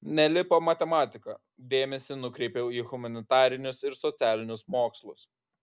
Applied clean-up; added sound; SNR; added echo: none; none; none; none.